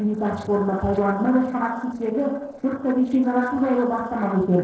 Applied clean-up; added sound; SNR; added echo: neural separator model SepFormer DNS4.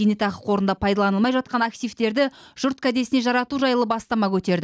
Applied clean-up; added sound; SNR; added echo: none; none; none; none.